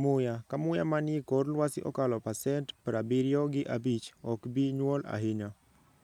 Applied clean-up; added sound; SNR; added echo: none; none; none; none.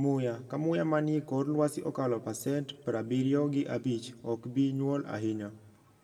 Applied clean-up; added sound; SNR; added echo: none; none; none; reverberation time 0.5 s.